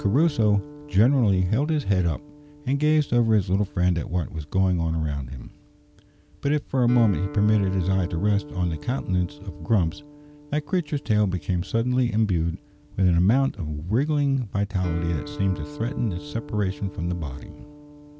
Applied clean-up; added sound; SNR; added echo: none; Guitar; 18 dB; none.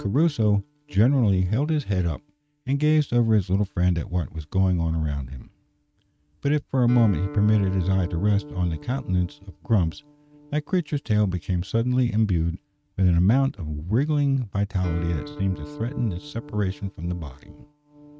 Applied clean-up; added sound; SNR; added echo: neural mask model RNNoise.